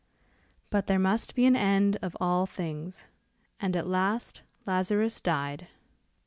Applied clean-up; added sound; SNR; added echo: none; none; none; none.